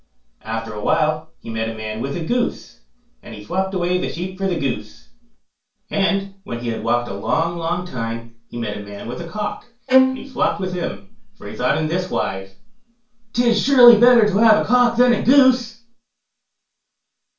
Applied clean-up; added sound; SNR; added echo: none; Bowed string instrument; -2 dB; reverberation time 0.3 s.